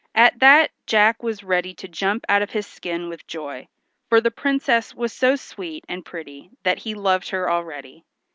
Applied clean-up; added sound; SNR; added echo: none; none; none; none.